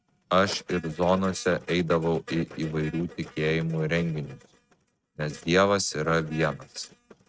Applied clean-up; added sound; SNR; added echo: neural mask model RNNoise.